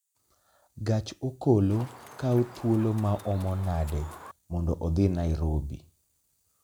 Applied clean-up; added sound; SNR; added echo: none; Chicken, rooster; 18 dB; none.